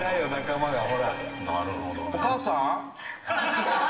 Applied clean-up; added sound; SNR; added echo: none; Electric guitar; 12 dB; reverberation time 1.1 s.